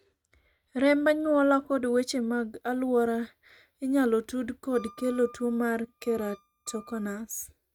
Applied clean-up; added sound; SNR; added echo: neural mask model RNNoise.